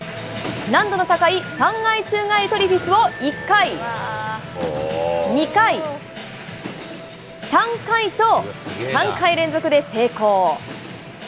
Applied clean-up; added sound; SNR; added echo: none; Telephone; 15 dB; none.